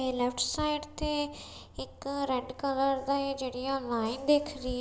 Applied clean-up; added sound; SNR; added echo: none; none; none; none.